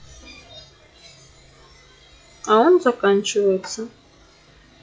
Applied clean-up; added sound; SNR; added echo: classical method log-MMSE.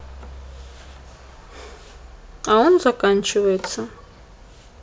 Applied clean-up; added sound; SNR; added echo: none; none; none; none.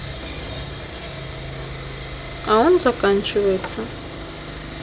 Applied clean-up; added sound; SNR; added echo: none; Sawing; 9 dB; none.